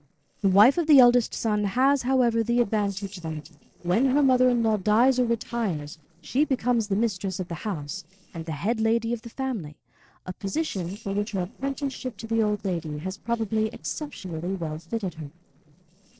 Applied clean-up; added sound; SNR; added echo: neural separator model SepFormer DNS4.